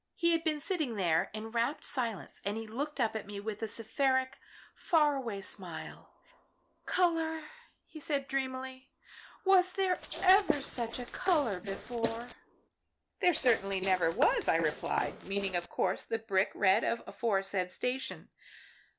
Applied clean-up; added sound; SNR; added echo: neural mask model Resemble Enhance denoiser.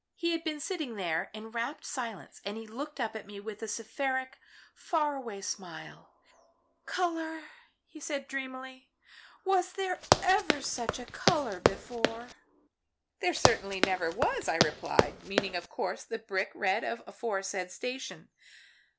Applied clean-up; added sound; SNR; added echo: none; Run; -4 dB; none.